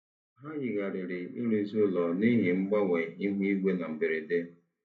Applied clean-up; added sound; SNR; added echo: none; none; none; reverberation time 0.3 s.